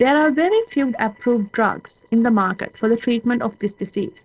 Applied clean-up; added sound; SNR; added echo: neural separator model SepFormer DNS4.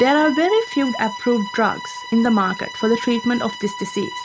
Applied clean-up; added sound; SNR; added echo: none; Bowed string instrument; 12 dB; none.